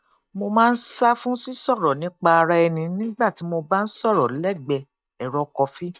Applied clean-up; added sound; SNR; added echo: neural mask model DeepFilterNet 3.